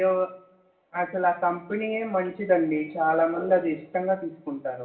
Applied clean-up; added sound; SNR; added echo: none; none; none; reverberation time 0.7 s.